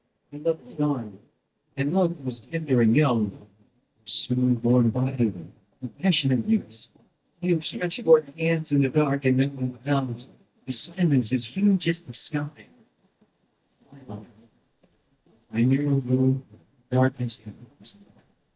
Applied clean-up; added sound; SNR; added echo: neural mask model DeepFilterNet 3.